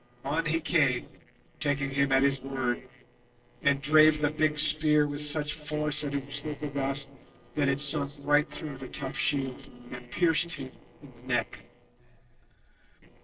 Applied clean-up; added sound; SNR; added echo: neural separator model SepFormer DNS4.